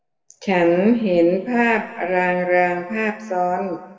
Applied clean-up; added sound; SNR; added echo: none; none; none; reverberation time 1.6 s.